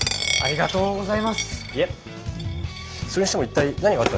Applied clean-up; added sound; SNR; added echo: none; Coin (dropping); 8 dB; none.